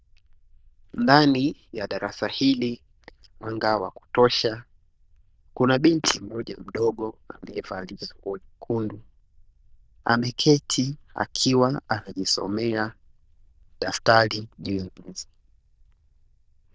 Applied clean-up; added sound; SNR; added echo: neural diffusion model UNIVERSE++.